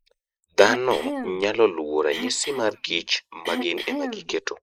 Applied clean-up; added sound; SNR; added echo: neural mask model Resemble Enhance denoiser.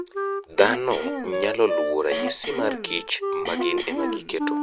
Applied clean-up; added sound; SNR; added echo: none; Wind instrument, woodwind instrument + Cough; 2 dB; none.